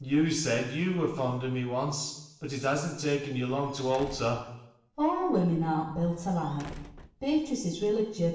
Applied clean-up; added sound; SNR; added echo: none; Squeak / Slam / Wood; 18 dB; reverberation time 0.8 s.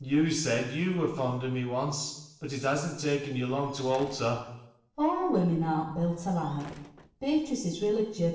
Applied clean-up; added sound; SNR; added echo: neural separator model SepFormer DNS4.